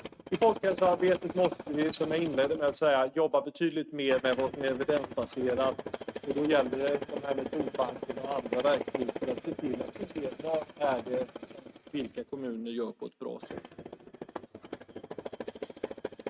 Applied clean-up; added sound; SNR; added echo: neural mask model RNNoise.